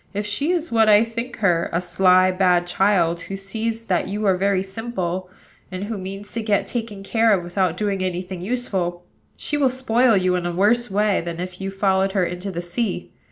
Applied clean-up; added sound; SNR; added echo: none; none; none; none.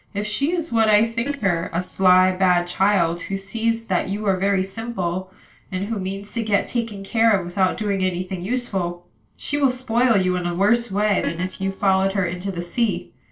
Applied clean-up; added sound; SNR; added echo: neural separator model SepFormer DNS4.